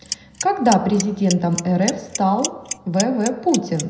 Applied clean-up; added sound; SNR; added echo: none; Clock; 11 dB; reverberation time 0.7 s.